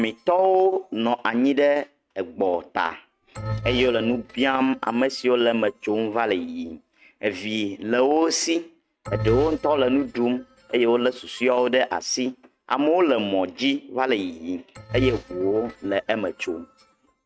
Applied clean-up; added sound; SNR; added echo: neural mask model RNNoise.